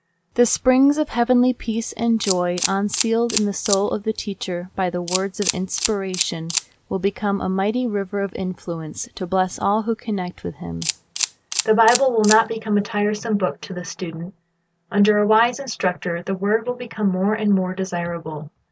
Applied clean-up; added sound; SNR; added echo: neural mask model Resemble Enhance denoiser.